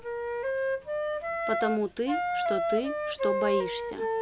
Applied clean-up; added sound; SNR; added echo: none; Wind instrument, woodwind instrument; -3 dB; none.